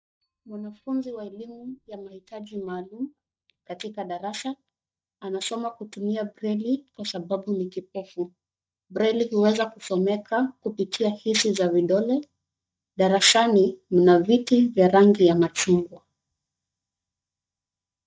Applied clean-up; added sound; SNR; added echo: neural mask model DeepFilterNet 3.